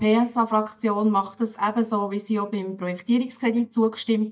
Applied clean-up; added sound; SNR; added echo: neural mask model DeepFilterNet 3.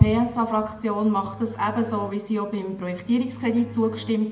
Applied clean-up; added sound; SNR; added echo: none; Bowed string instrument; 18 dB; reverberation time 0.9 s.